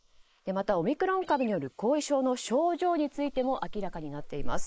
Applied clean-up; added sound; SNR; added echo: neural mask model Resemble Enhance denoiser.